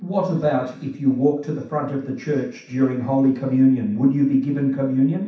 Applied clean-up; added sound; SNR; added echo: none; none; none; reverberation time 0.7 s.